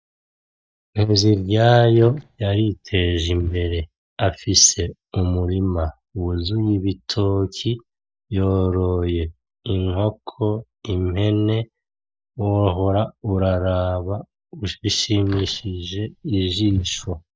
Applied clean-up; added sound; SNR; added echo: neural mask model DeepFilterNet 3.